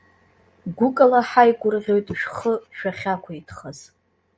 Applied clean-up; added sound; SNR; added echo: none; none; none; none.